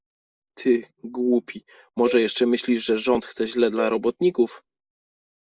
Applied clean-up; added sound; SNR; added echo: neural mask model Resemble Enhance denoiser.